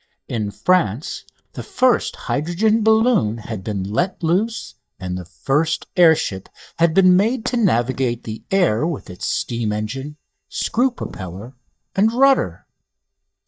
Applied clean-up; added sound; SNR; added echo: neural mask model DeepFilterNet 3.